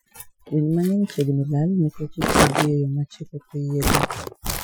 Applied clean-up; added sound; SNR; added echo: classical method Wiener filter.